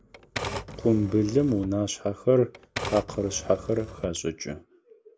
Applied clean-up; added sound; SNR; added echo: none; Typewriter; 12 dB; none.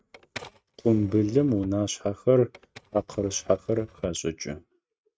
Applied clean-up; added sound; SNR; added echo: neural mask model RNNoise.